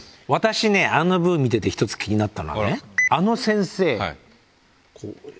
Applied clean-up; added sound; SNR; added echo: none; none; none; none.